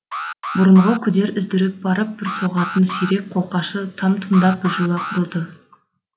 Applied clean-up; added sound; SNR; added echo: none; Alarm; 12 dB; none.